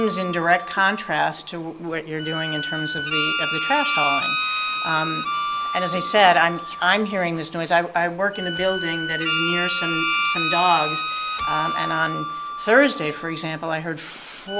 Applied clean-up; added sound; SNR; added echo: none; Harmonica; 2 dB; none.